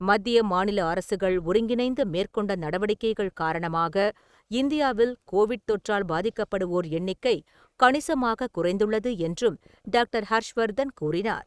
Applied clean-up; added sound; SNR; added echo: neural mask model RNNoise.